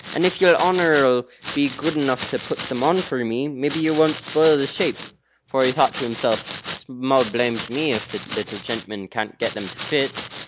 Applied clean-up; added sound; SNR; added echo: none; Domestic sounds, home sounds; 13 dB; none.